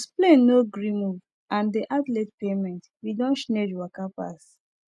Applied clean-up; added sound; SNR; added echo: none; none; none; none.